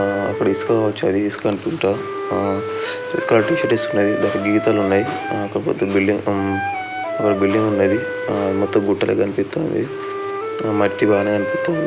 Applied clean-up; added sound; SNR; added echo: none; Wind instrument, woodwind instrument; 7 dB; none.